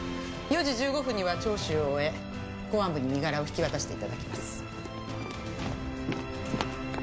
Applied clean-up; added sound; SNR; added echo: none; Camera; 19 dB; none.